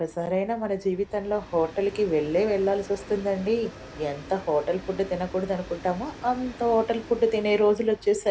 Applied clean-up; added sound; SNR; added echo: none; Train; 17 dB; none.